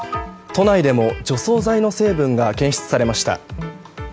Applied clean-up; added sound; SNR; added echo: none; Electric guitar; 18 dB; none.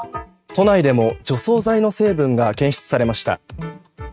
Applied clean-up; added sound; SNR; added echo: neural mask model RNNoise.